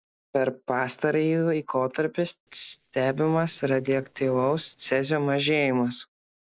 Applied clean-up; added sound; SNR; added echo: neural separator model SepFormer DNS4.